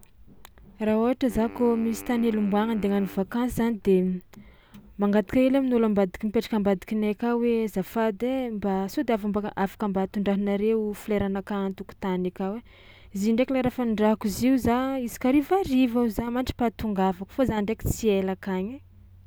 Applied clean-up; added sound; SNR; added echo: none; Wind instrument, woodwind instrument; 20 dB; none.